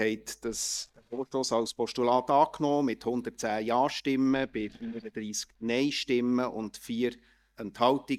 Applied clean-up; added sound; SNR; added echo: neural mask model DeepFilterNet 3.